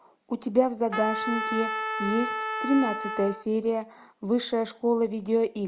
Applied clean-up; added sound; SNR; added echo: none; Trumpet; 5 dB; none.